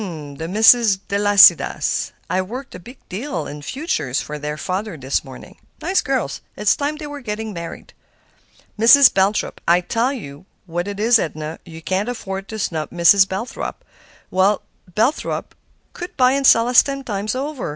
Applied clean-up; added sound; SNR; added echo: none; none; none; none.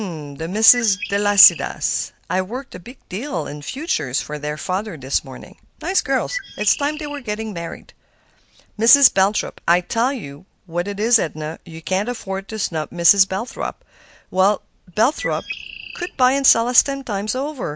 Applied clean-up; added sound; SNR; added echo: none; Bird; 12 dB; none.